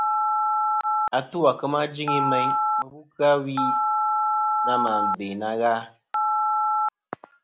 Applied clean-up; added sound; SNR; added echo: none; Telephone; -3 dB; none.